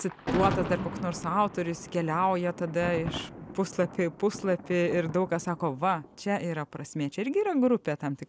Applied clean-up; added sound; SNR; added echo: none; Thunder; 10 dB; none.